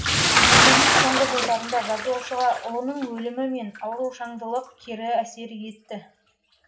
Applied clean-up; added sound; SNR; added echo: none; Bathtub (filling or washing) / Splash, splatter; -4 dB; reverberation time 0.3 s.